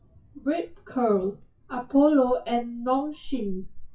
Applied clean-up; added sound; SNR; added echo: classical method WPE with log-MMSE.